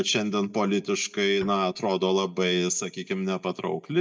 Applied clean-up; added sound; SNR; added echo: neural mask model DeepFilterNet 3.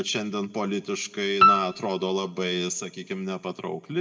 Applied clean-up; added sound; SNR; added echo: none; Piano; -4 dB; reverberation time 2.3 s.